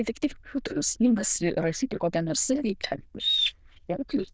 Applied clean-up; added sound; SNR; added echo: neural diffusion model UNIVERSE++.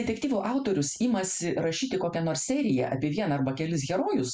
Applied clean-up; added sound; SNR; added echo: none; none; none; none.